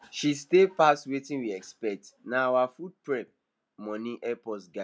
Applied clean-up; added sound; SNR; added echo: none; none; none; none.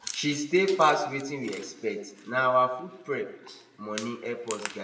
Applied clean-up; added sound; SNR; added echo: none; Chewing, mastication; 16 dB; reverberation time 0.9 s.